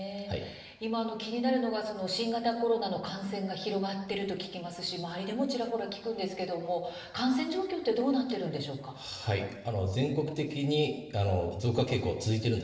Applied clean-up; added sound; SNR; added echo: none; none; none; reverberation time 0.9 s.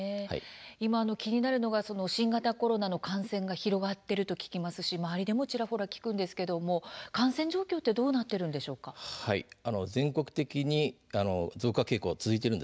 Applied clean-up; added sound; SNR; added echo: none; none; none; none.